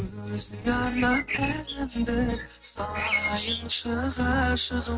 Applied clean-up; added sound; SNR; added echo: neural mask model RNNoise.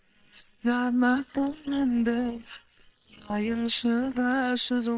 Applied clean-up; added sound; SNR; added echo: neural separator model SepFormer WHAM!.